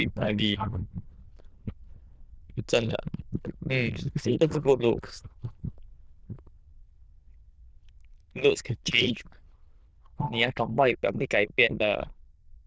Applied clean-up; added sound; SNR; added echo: neural diffusion model UNIVERSE++.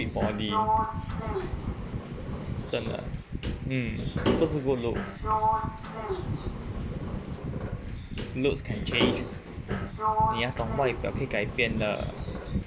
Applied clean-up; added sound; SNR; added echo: none; Sliding door; 2 dB; none.